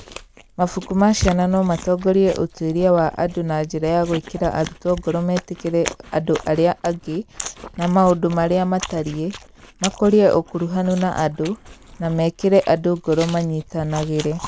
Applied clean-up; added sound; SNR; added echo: none; Chewing, mastication; 16 dB; none.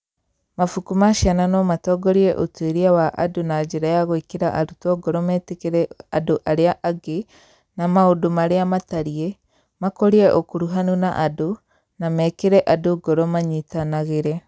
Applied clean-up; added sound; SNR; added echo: none; none; none; none.